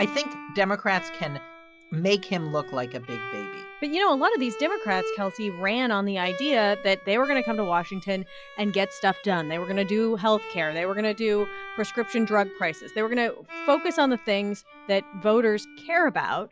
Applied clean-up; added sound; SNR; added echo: classical method log-MMSE.